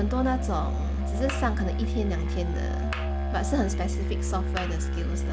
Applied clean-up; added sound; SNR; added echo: none; Musical instrument; -4 dB; none.